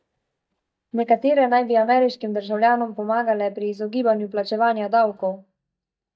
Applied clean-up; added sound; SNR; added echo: neural mask model DeepFilterNet 3.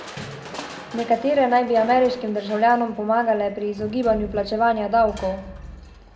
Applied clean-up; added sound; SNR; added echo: none; Crushing; 16 dB; reverberation time 0.2 s.